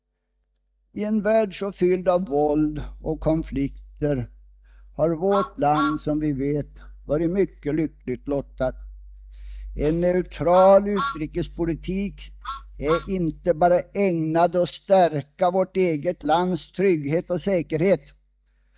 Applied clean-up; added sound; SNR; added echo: neural mask model DeepFilterNet 3.